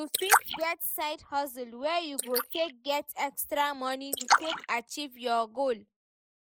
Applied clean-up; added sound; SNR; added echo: neural mask model Resemble Enhance denoiser.